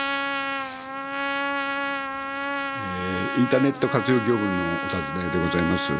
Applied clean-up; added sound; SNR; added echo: none; Trumpet; 2 dB; none.